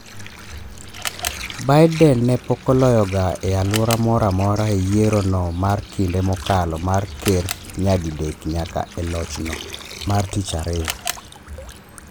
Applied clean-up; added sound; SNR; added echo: none; Water + Camera; 14 dB; none.